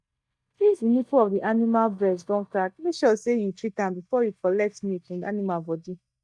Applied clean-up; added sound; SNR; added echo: neural mask model DeepFilterNet 3.